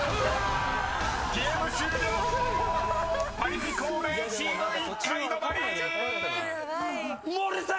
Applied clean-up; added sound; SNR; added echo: none; none; none; none.